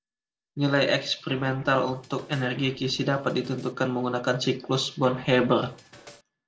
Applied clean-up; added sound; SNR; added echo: neural separator model SepFormer DNS4.